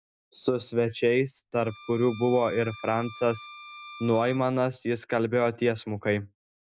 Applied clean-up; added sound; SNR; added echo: none; Bowed string instrument; 19 dB; none.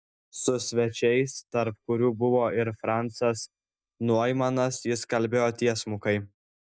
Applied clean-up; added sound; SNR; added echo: neural mask model DeepFilterNet 3.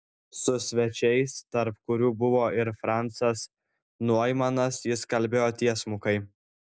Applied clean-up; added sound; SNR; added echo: none; none; none; none.